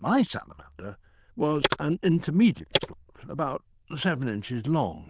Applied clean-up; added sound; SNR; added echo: neural diffusion model UNIVERSE++.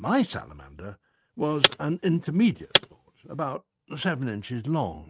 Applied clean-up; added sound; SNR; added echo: neural mask model RNNoise.